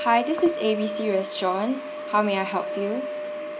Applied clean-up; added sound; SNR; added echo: none; Wind instrument, woodwind instrument; 7 dB; none.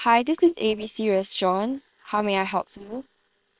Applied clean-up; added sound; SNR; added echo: neural separator model SepFormer WHAM!.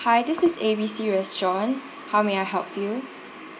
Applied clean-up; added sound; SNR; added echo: none; none; none; none.